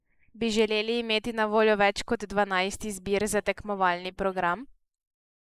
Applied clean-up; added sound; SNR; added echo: neural mask model Resemble Enhance denoiser.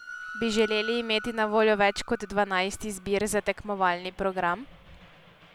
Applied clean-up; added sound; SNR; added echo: none; Train; 17 dB; none.